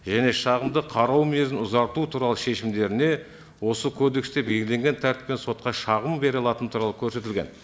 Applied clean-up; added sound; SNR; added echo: none; Whoosh, swoosh, swish; 16 dB; none.